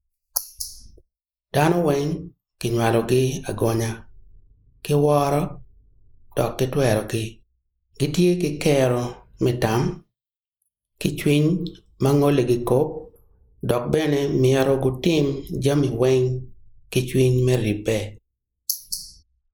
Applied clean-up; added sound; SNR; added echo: neural mask model Resemble Enhance denoiser.